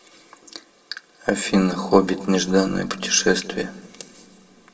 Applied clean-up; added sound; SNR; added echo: none; none; none; reverberation time 1.0 s.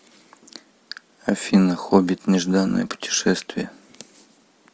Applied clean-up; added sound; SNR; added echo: none; none; none; none.